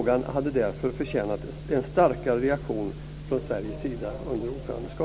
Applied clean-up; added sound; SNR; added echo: none; Subway, metro, underground; 18 dB; none.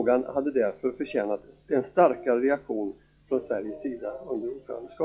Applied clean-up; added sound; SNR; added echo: classical method log-MMSE.